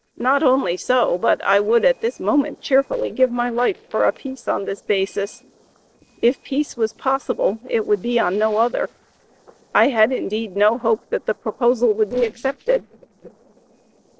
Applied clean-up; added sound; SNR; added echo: neural separator model SepFormer DNS4.